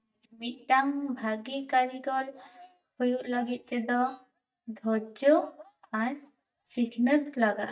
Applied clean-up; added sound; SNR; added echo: neural mask model DeepFilterNet 3.